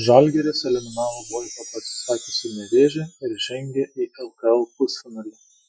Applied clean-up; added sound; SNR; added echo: classical method Wiener filter.